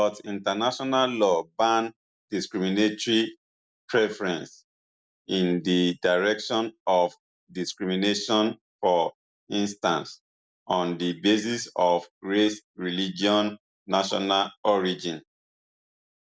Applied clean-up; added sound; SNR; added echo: none; none; none; none.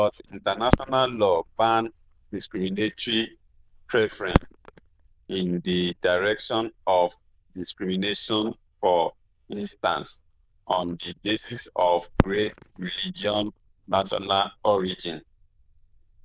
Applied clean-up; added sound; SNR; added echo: neural diffusion model UNIVERSE++.